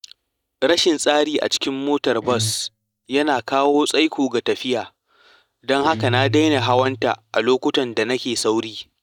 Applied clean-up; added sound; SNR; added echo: neural mask model DeepFilterNet 3.